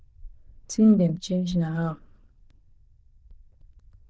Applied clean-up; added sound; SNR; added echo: neural diffusion model UNIVERSE++.